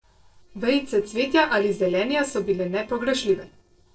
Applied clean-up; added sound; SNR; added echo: neural separator model SepFormer DNS4.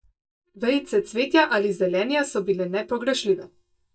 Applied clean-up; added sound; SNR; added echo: neural mask model DeepFilterNet 3.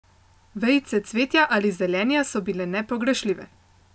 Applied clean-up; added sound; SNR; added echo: none; none; none; none.